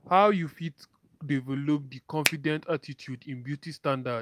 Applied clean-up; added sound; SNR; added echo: none; Finger snapping; 0 dB; none.